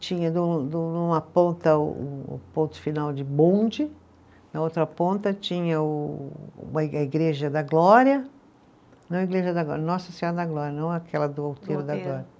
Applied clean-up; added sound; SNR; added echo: none; none; none; none.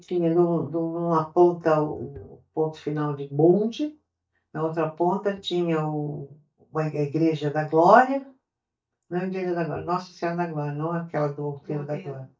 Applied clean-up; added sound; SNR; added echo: neural mask model DeepFilterNet 3.